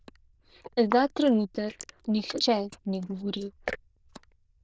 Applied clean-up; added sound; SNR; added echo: neural diffusion model UNIVERSE++.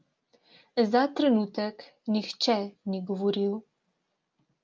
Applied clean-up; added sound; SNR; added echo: none; none; none; none.